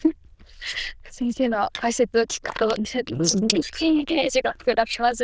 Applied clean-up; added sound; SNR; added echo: neural diffusion model UNIVERSE++.